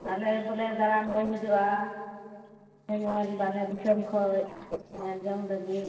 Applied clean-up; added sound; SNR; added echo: neural separator model SepFormer DNS4.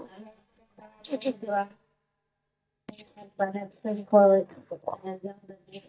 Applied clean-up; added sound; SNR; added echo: neural mask model DeepFilterNet 3.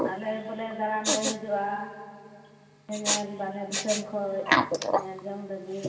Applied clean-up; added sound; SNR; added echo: none; Respiratory sounds; -1 dB; reverberation time 2.5 s.